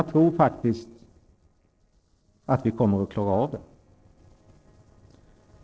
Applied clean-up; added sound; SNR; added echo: neural separator model SepFormer DNS4.